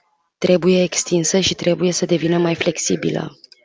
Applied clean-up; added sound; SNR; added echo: none; none; none; none.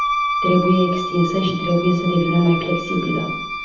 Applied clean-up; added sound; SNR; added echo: none; Wind instrument, woodwind instrument; 5 dB; reverberation time 0.8 s.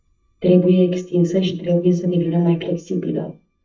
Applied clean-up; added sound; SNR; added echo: neural mask model DeepFilterNet 3.